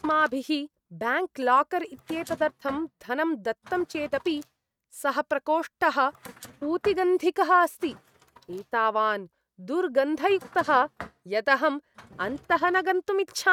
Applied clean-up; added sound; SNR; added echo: neural mask model RNNoise.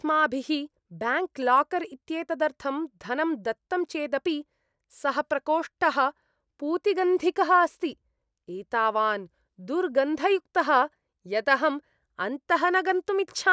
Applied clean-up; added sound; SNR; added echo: none; none; none; none.